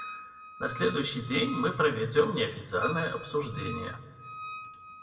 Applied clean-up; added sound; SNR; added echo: none; Wind instrument, woodwind instrument; 12 dB; reverberation time 1.1 s.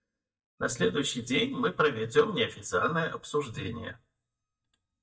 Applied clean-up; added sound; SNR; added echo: neural mask model DeepFilterNet 3.